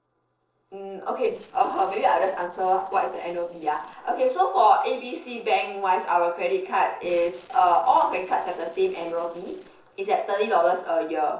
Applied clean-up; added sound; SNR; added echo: neural separator model SepFormer DNS4.